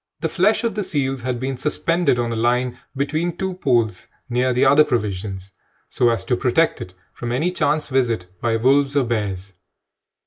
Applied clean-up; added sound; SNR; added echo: neural mask model Resemble Enhance denoiser.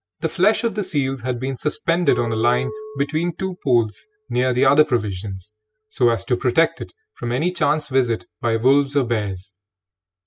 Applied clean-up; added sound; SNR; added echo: classical method spectral subtraction.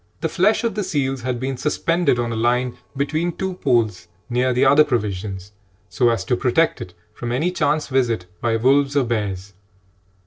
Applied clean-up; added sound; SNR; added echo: neural separator model SepFormer DNS4.